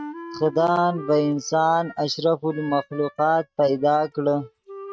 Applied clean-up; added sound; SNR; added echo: neural mask model RNNoise.